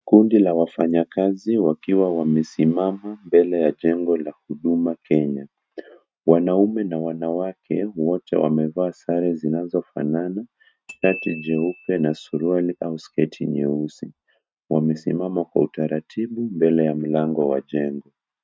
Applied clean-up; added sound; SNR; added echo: neural mask model RNNoise.